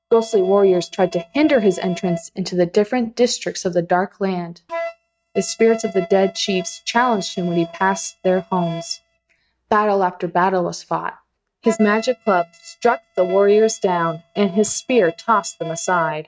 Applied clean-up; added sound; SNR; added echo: neural mask model RNNoise.